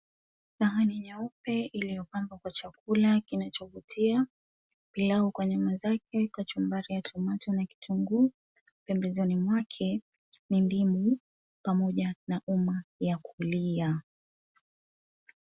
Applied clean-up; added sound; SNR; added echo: none; none; none; none.